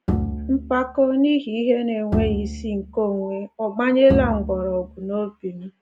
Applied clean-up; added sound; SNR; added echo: none; Bowed string instrument; 6 dB; none.